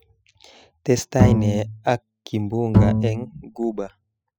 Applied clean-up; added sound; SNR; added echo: classical method spectral subtraction.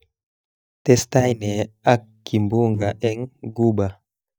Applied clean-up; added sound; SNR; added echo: neural mask model DeepFilterNet 3.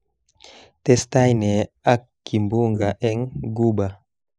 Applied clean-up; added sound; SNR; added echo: neural mask model Resemble Enhance denoiser.